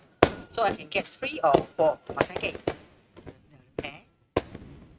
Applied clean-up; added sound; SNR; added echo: neural mask model RNNoise.